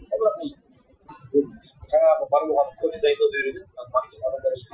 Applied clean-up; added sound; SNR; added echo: classical method Wiener filter.